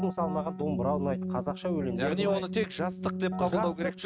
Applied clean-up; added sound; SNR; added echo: neural mask model RNNoise.